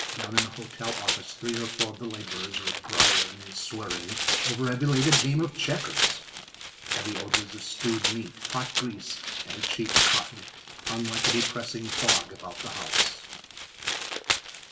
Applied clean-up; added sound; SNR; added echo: none; Tearing; -4 dB; reverberation time 1.3 s.